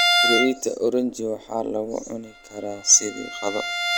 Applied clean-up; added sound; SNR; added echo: none; Bowed string instrument; 2 dB; none.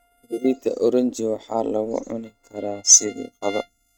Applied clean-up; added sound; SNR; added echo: neural mask model RNNoise.